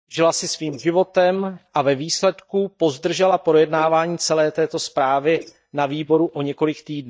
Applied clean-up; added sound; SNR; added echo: neural mask model DeepFilterNet 3.